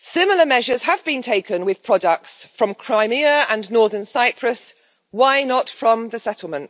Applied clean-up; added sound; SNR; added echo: none; none; none; none.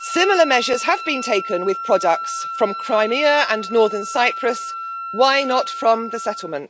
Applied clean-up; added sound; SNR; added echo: none; Wind instrument, woodwind instrument; 9 dB; none.